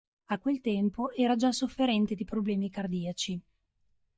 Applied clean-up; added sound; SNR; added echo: neural mask model DeepFilterNet 3.